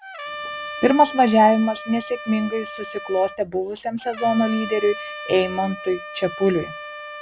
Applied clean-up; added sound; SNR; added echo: none; Trumpet; 12 dB; none.